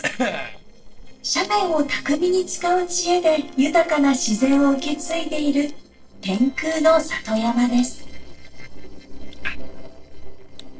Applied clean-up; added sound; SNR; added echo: neural separator model SepFormer DNS4.